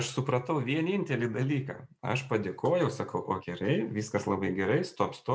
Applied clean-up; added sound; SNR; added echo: none; none; none; none.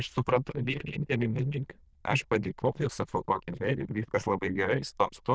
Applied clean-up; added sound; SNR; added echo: neural diffusion model UNIVERSE++.